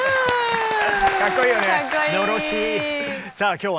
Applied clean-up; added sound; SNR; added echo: none; none; none; none.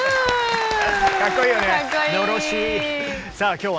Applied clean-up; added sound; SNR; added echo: none; Chirp, tweet + Bell / Drum / Drum kit; 20 dB; none.